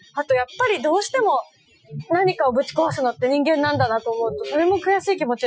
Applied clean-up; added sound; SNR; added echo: classical method Wiener filter.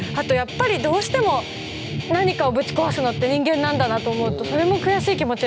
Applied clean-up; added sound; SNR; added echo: none; Guitar; 7 dB; none.